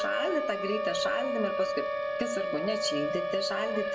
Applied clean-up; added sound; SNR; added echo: none; Siren; -2 dB; reverberation time 0.3 s.